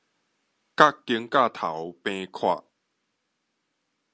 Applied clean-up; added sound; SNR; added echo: none; none; none; none.